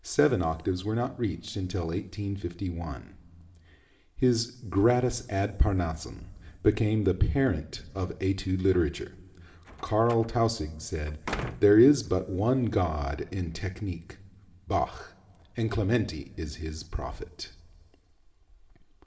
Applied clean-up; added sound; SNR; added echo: none; Slam; 13 dB; reverberation time 1.3 s.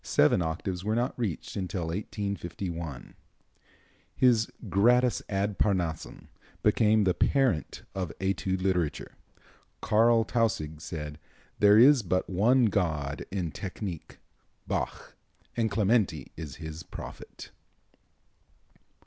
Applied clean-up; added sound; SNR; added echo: none; none; none; none.